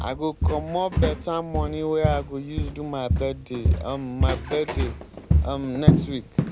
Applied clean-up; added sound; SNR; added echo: none; Walk, footsteps; -4 dB; none.